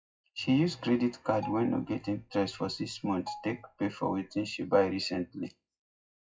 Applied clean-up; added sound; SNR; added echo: classical method WPE with log-MMSE.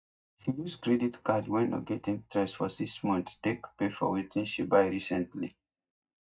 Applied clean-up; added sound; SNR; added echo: neural mask model DeepFilterNet 3.